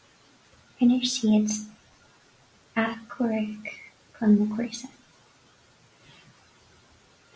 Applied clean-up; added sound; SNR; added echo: none; none; none; none.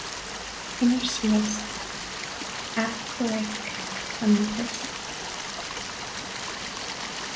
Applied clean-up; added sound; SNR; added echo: none; Stream; 4 dB; none.